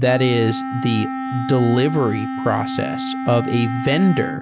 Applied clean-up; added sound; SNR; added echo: none; Wind instrument, woodwind instrument; 6 dB; none.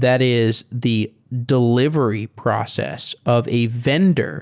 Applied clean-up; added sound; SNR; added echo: none; none; none; none.